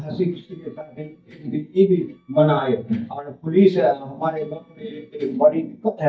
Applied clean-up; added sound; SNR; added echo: neural mask model DeepFilterNet 3.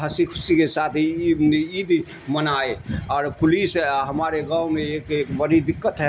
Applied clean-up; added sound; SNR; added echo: none; none; none; none.